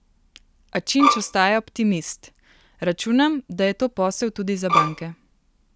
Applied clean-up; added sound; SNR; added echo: none; Bowed string instrument; -1 dB; none.